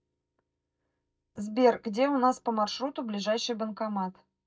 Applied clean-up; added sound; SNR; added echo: neural mask model DeepFilterNet 3.